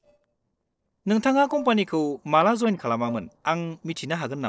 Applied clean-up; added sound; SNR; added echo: neural separator model SepFormer DNS4.